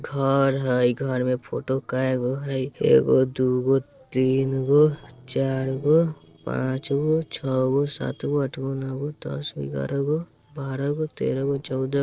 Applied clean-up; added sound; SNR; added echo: neural separator model SepFormer DNS4.